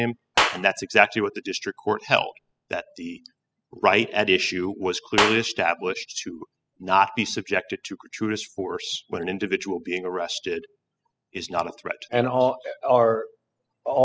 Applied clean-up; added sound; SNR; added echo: classical method spectral subtraction.